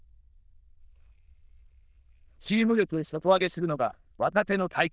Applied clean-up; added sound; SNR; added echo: neural diffusion model UNIVERSE++.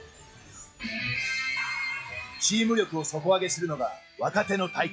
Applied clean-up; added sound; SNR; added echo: classical method log-MMSE.